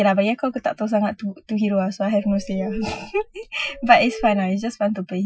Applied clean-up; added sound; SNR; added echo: classical method Wiener filter.